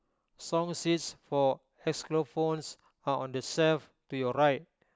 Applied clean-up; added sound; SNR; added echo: none; none; none; none.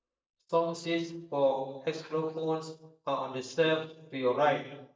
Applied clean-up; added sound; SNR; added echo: neural mask model DeepFilterNet 3.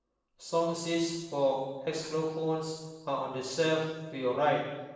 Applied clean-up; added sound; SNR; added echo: neural separator model SepFormer DNS4.